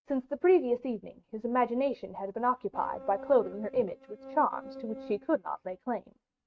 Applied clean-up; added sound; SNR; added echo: neural mask model RNNoise.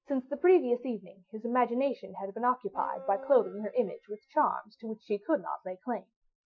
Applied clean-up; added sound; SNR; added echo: classical method Wiener filter.